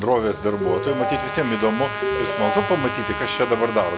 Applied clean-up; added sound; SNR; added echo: none; Trumpet + Ringtone; 4 dB; none.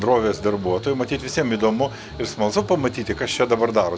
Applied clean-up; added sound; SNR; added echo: none; none; none; none.